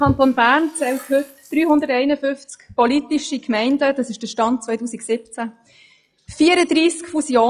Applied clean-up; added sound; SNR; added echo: classical method log-MMSE.